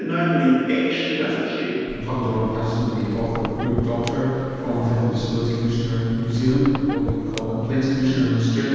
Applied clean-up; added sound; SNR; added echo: none; Squeak; 13 dB; reverberation time 2.1 s.